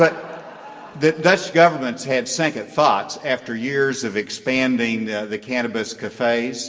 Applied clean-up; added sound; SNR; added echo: none; none; none; reverberation time 0.9 s.